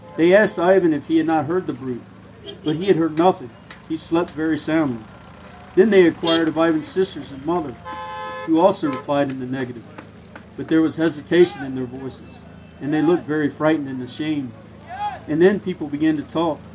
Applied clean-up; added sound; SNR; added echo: none; Motor vehicle (road); 16 dB; none.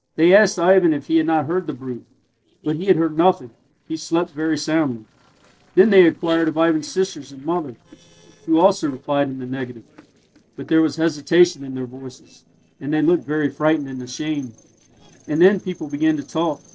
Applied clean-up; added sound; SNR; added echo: neural separator model SepFormer DNS4.